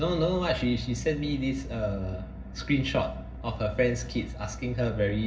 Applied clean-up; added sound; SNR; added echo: none; none; none; reverberation time 0.4 s.